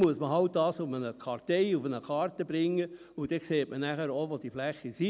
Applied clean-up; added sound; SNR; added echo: none; none; none; none.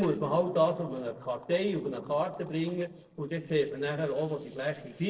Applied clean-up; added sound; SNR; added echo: neural separator model SepFormer DNS4.